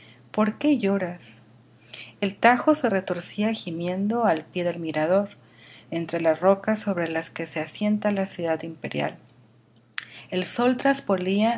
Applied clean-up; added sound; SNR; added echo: none; none; none; none.